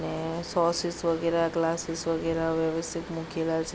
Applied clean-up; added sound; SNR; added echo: none; none; none; none.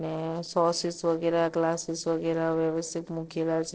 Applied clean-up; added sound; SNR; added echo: neural separator model SepFormer DNS4.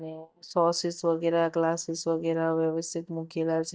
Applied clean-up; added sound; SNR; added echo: neural mask model DeepFilterNet 3.